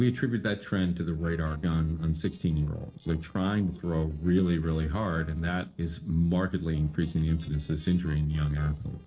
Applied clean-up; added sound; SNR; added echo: neural separator model SepFormer DNS4.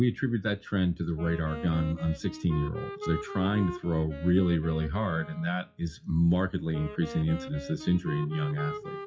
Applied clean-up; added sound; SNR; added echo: classical method WPE with log-MMSE.